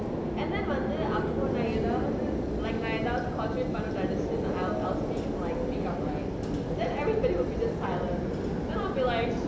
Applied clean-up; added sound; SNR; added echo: none; Subway, metro, underground; 18 dB; none.